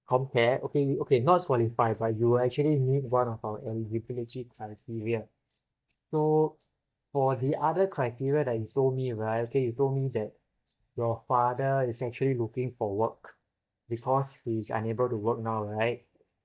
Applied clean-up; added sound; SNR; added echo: neural mask model DeepFilterNet 3.